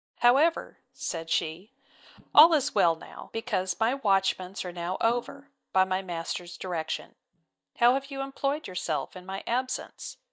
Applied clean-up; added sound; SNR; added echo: neural mask model DeepFilterNet 3.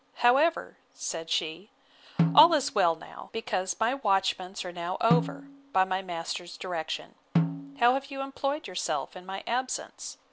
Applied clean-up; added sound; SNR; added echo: none; Snare drum; 4 dB; none.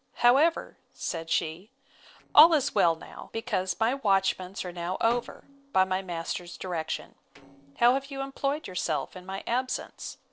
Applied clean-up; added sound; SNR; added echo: neural separator model SepFormer DNS4.